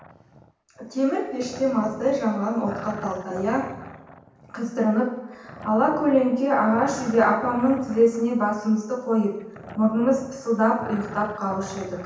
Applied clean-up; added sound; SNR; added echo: none; Growling; 17 dB; reverberation time 0.9 s.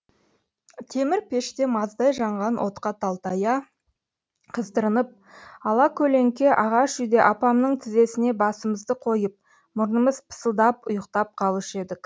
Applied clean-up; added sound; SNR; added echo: none; none; none; none.